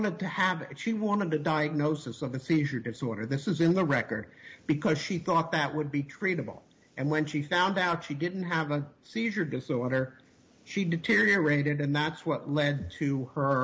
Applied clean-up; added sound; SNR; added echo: none; none; none; none.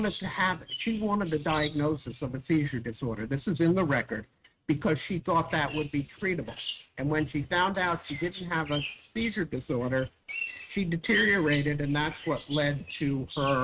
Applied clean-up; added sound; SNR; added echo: neural mask model RNNoise.